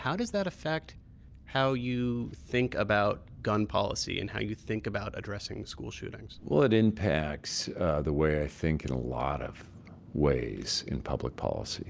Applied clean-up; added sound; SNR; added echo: none; none; none; none.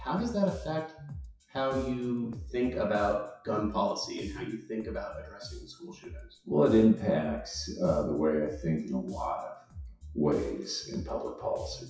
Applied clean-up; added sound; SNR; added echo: classical method WPE with log-MMSE.